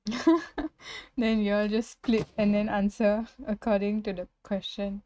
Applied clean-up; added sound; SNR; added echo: neural mask model RNNoise.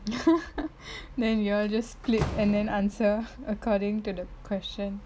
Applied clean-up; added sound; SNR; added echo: none; Slam; 13 dB; none.